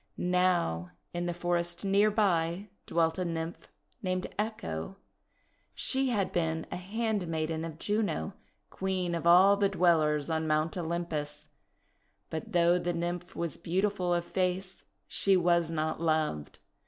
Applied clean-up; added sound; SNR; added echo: none; none; none; none.